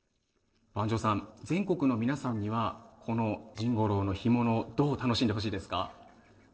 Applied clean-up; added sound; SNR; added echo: neural separator model SepFormer DNS4.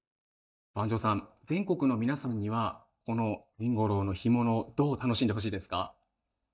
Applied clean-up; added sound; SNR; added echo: neural mask model DeepFilterNet 3.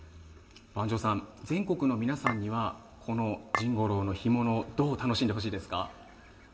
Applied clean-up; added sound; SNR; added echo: none; Chink, clink; 4 dB; reverberation time 0.5 s.